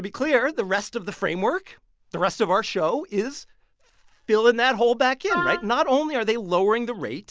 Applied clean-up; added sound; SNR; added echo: none; Wind instrument, woodwind instrument; 4 dB; none.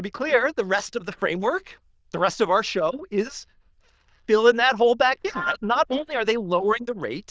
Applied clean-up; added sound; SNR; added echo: neural diffusion model UNIVERSE++.